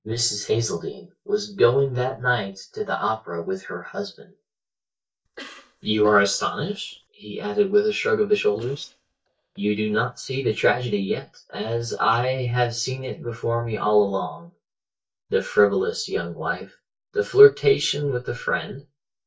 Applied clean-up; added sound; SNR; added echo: neural mask model DeepFilterNet 3.